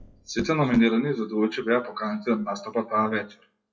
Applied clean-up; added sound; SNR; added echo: classical method WPE with log-MMSE.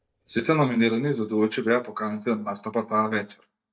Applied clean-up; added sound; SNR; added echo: neural mask model DeepFilterNet 3.